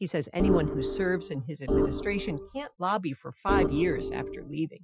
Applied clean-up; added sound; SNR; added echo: classical method Wiener filter.